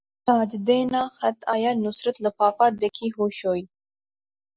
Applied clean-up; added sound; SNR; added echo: none; none; none; none.